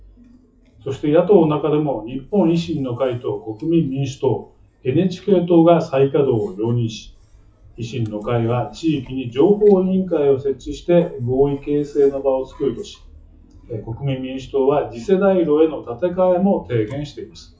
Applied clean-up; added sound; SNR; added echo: classical method WPE with log-MMSE.